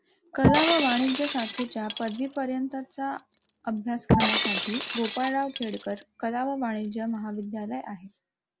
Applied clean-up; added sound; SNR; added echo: none; Shatter; -2 dB; none.